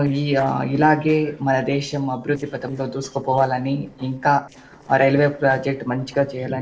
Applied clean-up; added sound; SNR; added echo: neural separator model SepFormer DNS4.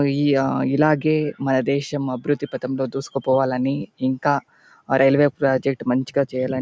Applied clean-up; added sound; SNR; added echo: none; none; none; none.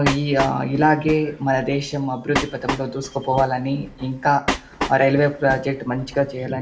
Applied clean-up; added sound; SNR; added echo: none; Train; 9 dB; reverberation time 0.9 s.